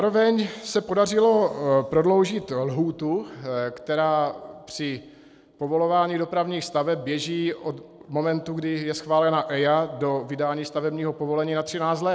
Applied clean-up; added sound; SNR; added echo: none; none; none; none.